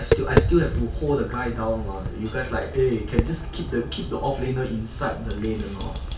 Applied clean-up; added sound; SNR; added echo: none; Tap; 1 dB; reverberation time 2.2 s.